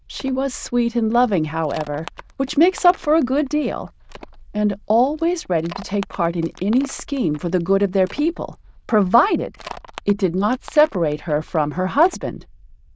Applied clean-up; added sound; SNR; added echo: neural diffusion model UNIVERSE++.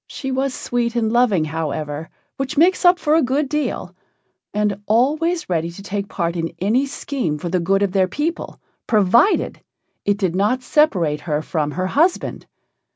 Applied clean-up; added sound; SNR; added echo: none; none; none; none.